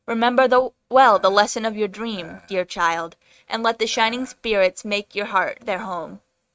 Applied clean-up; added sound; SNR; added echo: neural mask model RNNoise.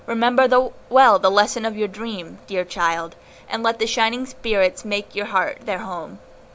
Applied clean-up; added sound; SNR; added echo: none; none; none; none.